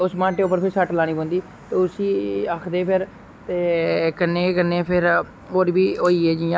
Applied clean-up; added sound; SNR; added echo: none; none; none; none.